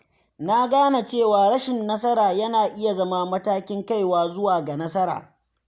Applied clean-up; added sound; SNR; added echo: none; none; none; none.